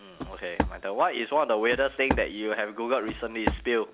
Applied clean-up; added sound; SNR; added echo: none; Walk, footsteps; 5 dB; none.